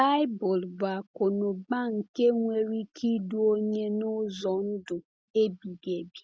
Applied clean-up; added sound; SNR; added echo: none; none; none; none.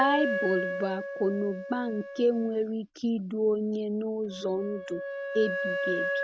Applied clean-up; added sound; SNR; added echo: none; Wind instrument, woodwind instrument; 5 dB; none.